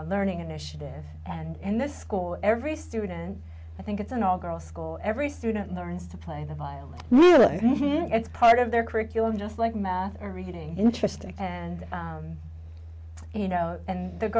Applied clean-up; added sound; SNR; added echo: none; none; none; none.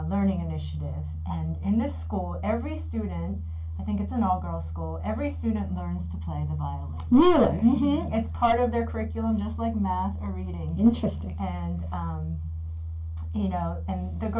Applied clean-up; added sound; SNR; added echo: none; none; none; reverberation time 0.2 s.